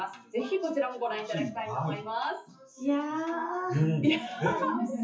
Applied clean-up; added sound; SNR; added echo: classical method WPE with log-MMSE.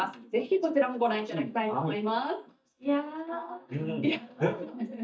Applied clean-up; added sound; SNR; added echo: neural mask model DeepFilterNet 3.